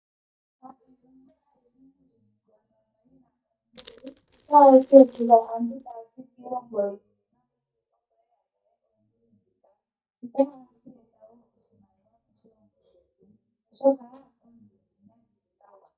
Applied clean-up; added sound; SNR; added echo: neural mask model DeepFilterNet 3.